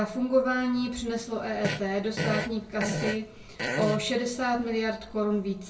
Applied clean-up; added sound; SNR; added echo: none; Fart; 5 dB; reverberation time 0.3 s.